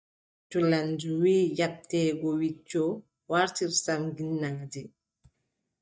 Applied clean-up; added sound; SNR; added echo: neural mask model DeepFilterNet 3.